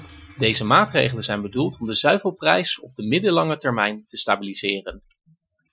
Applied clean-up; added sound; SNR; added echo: classical method Wiener filter.